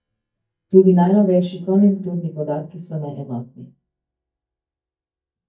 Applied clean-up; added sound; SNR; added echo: neural mask model DeepFilterNet 3.